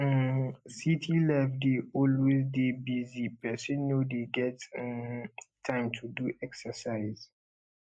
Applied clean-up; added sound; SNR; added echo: neural mask model Resemble Enhance denoiser.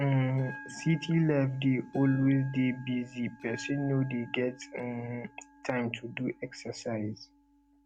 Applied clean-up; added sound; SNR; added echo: none; Bell; 20 dB; none.